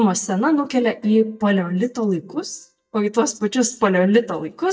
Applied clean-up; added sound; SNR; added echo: neural mask model DeepFilterNet 3.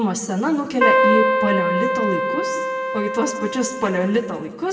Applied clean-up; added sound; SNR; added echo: none; Keyboard (musical); -2 dB; reverberation time 1.6 s.